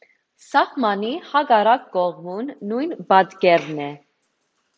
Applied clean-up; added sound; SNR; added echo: none; none; none; none.